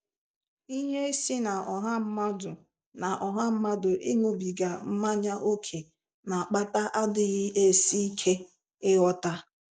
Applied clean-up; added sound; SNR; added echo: none; none; none; none.